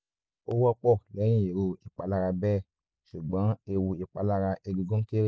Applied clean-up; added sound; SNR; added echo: none; none; none; none.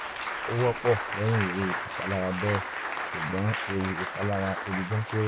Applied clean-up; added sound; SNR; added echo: none; Applause; 4 dB; none.